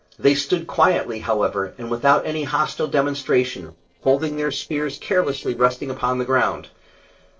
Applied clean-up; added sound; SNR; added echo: neural separator model SepFormer DNS4.